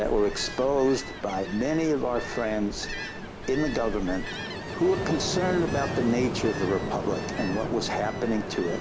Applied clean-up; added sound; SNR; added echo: none; Ocean; 5 dB; none.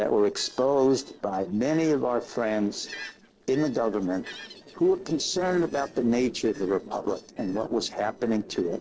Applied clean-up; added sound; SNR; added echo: neural separator model SepFormer DNS4.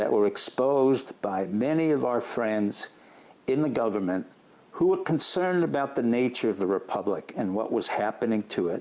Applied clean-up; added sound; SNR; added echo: none; none; none; none.